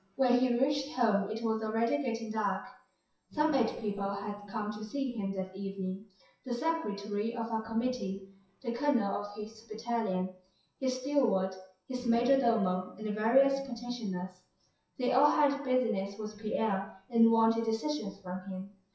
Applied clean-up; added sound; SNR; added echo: classical method WPE with log-MMSE.